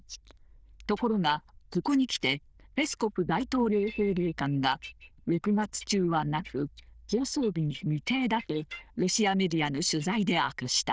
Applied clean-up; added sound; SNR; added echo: neural diffusion model UNIVERSE++.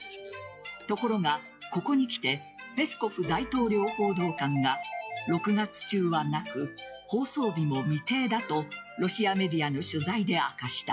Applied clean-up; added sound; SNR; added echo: classical method log-MMSE.